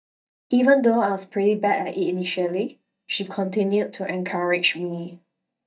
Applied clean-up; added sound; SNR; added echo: neural mask model DeepFilterNet 3.